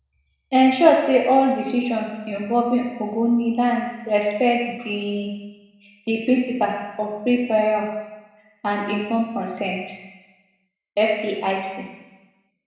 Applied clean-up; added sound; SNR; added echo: none; none; none; reverberation time 1.0 s.